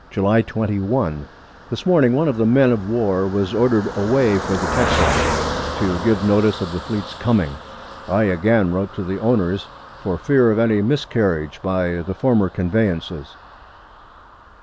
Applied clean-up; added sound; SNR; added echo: none; Car passing by; 9 dB; none.